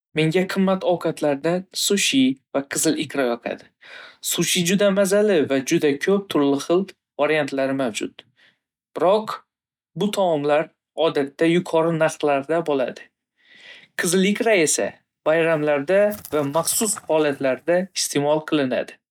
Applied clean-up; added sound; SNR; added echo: neural mask model DeepFilterNet 3.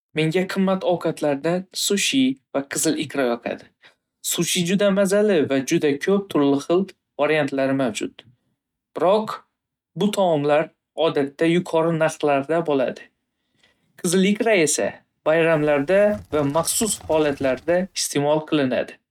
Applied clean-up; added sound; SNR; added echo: neural mask model RNNoise.